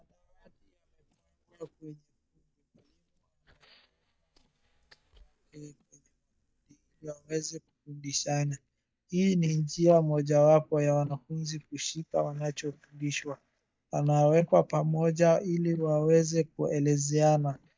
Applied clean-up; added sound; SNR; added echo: neural mask model DeepFilterNet 3.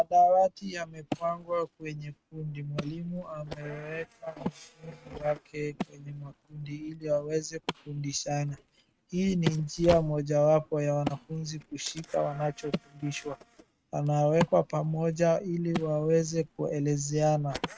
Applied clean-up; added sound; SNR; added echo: neural mask model RNNoise.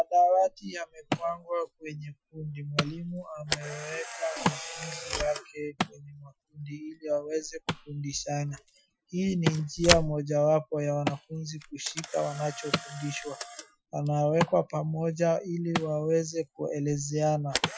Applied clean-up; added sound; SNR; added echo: classical method Wiener filter.